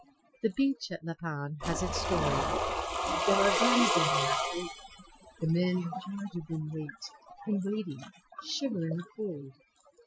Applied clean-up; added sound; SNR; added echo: classical method Wiener filter.